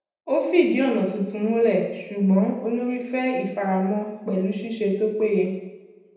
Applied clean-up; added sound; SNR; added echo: none; none; none; reverberation time 0.9 s.